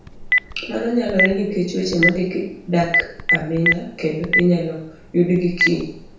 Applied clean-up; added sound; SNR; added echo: none; Telephone; 2 dB; reverberation time 0.6 s.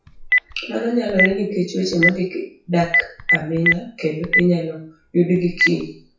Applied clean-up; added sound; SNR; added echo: classical method WPE with log-MMSE.